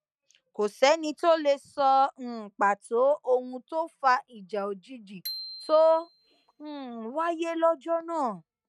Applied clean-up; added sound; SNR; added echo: neural mask model RNNoise.